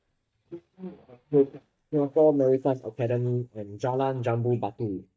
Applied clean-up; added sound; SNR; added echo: neural mask model DeepFilterNet 3.